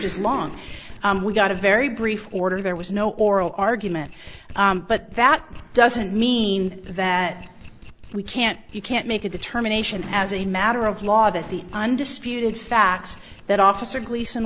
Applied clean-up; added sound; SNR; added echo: none; Domestic sounds, home sounds; 17 dB; none.